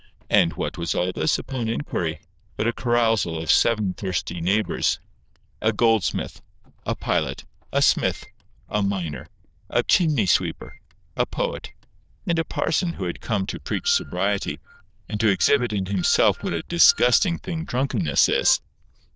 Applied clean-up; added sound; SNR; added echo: neural diffusion model UNIVERSE++.